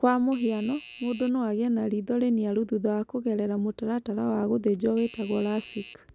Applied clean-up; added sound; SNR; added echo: none; Doorbell; 17 dB; none.